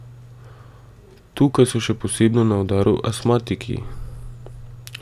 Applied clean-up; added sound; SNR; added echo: none; none; none; none.